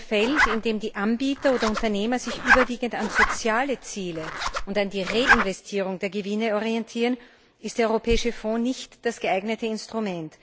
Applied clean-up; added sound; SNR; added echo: none; Zipper (clothing); 0 dB; none.